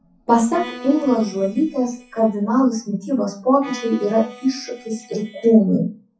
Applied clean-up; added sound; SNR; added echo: classical method WPE with log-MMSE.